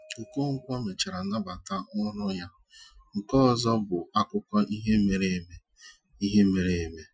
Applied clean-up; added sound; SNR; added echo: classical method Wiener filter.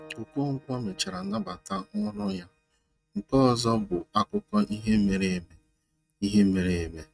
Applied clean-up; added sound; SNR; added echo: neural mask model RNNoise.